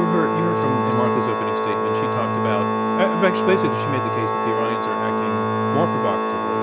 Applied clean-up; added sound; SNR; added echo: none; Chime + Organ; -5 dB; none.